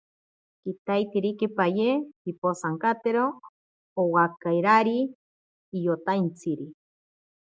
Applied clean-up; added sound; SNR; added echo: none; none; none; none.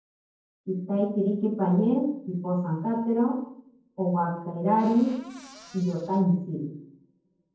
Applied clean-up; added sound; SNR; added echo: neural separator model SepFormer DNS4.